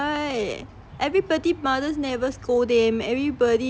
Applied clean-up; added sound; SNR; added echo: none; none; none; none.